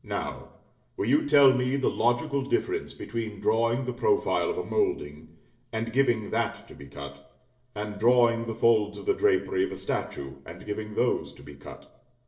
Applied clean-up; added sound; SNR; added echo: neural separator model SepFormer DNS4.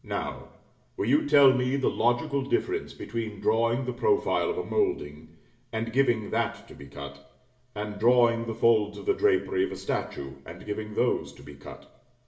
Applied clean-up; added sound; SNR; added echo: none; Organ; 17 dB; reverberation time 0.6 s.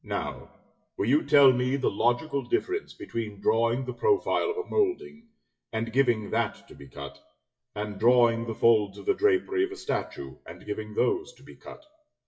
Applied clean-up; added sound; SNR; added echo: classical method WPE with log-MMSE.